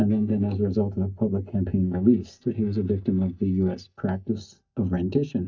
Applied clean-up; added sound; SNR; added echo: neural mask model DeepFilterNet 3.